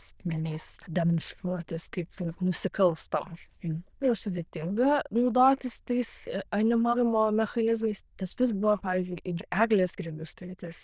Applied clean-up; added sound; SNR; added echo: neural diffusion model UNIVERSE++.